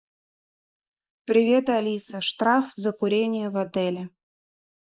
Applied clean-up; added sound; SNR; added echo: neural mask model Resemble Enhance denoiser.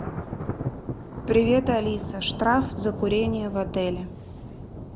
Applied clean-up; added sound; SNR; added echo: none; Thunder; 7 dB; none.